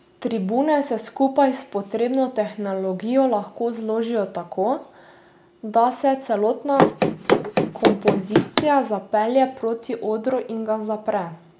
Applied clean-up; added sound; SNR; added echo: none; Run; -2 dB; none.